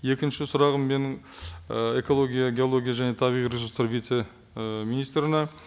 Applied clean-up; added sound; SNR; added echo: none; none; none; none.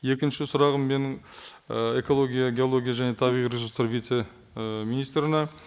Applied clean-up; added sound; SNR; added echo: neural mask model Resemble Enhance denoiser.